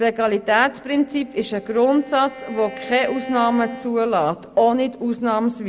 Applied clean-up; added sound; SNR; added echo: none; Bowed string instrument; 18 dB; none.